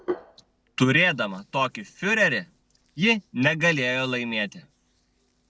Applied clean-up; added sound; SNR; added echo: none; Hands; 17 dB; none.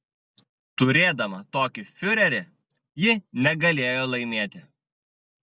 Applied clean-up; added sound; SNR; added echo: none; none; none; none.